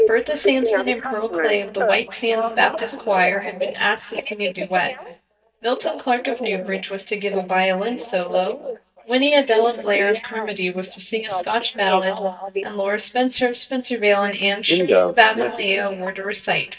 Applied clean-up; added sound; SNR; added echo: neural mask model DeepFilterNet 3.